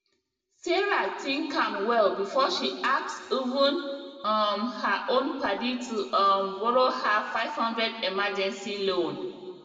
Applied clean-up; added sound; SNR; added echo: none; none; none; reverberation time 1.9 s.